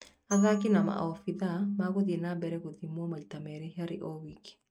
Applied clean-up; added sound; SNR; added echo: neural mask model RNNoise.